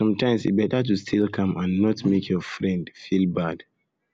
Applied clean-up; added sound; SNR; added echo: none; none; none; none.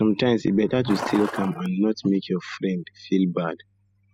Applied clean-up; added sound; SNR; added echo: classical method spectral subtraction.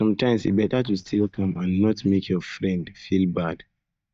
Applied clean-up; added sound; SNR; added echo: neural mask model DeepFilterNet 3.